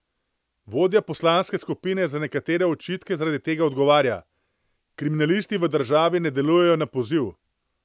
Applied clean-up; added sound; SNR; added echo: none; none; none; none.